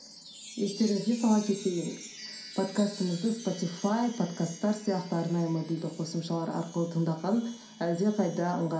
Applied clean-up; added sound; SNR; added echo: none; Chime; 17 dB; reverberation time 0.5 s.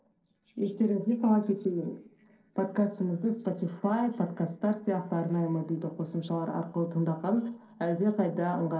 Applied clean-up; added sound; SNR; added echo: neural separator model SepFormer DNS4.